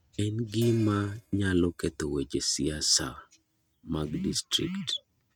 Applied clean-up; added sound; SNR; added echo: neural mask model RNNoise.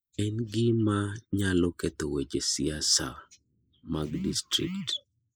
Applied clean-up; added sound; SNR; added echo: neural mask model Resemble Enhance denoiser.